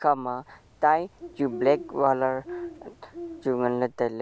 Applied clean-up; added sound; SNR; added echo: none; Bird; 14 dB; none.